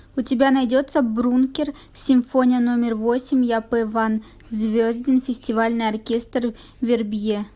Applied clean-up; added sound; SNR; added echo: none; none; none; none.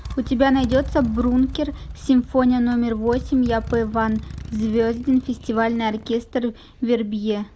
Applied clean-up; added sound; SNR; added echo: none; Motorcycle; 13 dB; none.